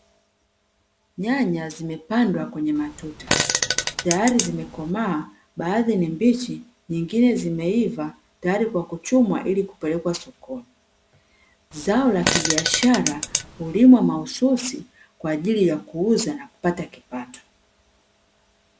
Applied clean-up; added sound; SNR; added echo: none; Fart; 3 dB; none.